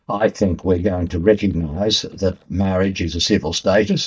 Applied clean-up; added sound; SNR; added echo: neural mask model DeepFilterNet 3.